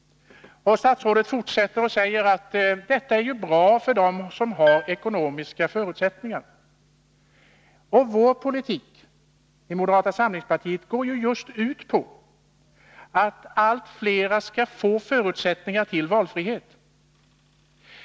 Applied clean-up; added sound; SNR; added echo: none; Piano; 12 dB; none.